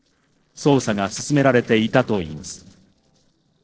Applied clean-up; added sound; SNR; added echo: neural separator model SepFormer DNS4.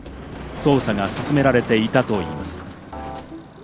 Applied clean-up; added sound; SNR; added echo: none; Motor vehicle (road); 11 dB; none.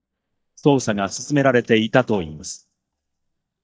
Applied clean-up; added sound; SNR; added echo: neural mask model DeepFilterNet 3.